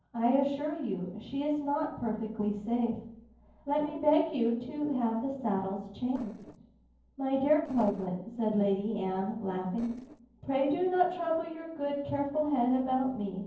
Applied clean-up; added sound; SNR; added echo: neural separator model SepFormer DNS4.